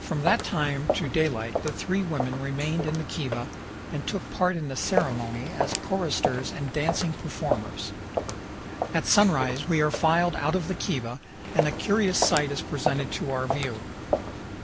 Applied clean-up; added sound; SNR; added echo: none; Walk, footsteps; 4 dB; none.